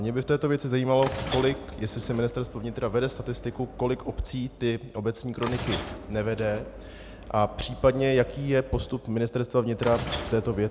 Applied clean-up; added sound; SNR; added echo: none; Sliding door / Train; 11 dB; none.